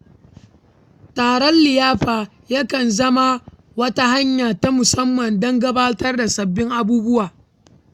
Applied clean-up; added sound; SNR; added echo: none; none; none; none.